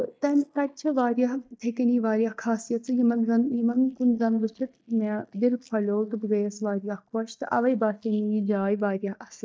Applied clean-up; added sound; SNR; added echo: neural mask model DeepFilterNet 3.